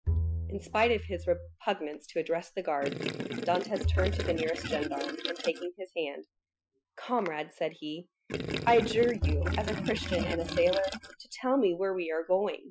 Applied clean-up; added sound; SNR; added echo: classical method Wiener filter.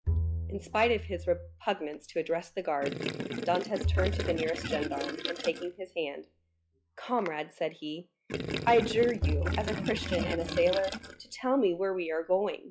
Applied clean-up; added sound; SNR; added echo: classical method log-MMSE.